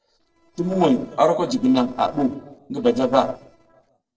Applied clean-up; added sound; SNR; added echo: neural separator model SepFormer DNS4.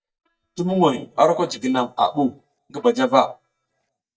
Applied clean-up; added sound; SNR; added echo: neural mask model DeepFilterNet 3.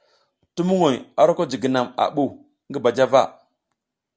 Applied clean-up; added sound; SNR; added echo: none; none; none; none.